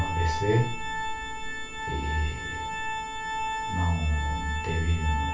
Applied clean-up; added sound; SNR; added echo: none; Organ; 4 dB; reverberation time 0.3 s.